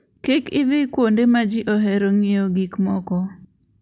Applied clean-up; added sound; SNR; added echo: none; none; none; none.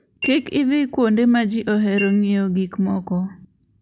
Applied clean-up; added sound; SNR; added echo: none; Chink, clink; 15 dB; none.